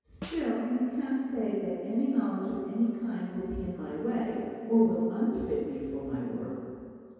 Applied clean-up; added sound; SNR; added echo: none; Snare drum; 17 dB; reverberation time 2.2 s.